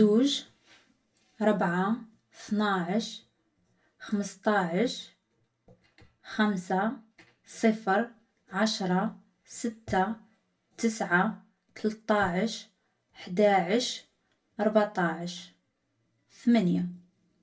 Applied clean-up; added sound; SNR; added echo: none; none; none; reverberation time 0.2 s.